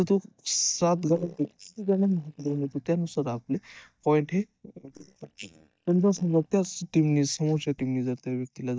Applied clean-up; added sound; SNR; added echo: neural mask model DeepFilterNet 3.